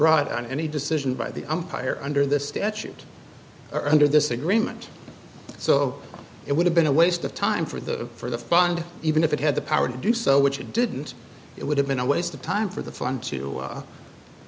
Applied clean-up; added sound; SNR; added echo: none; none; none; none.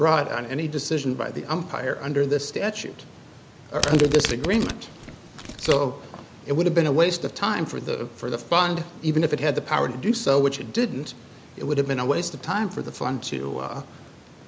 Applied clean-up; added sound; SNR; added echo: none; Domestic sounds, home sounds; 7 dB; none.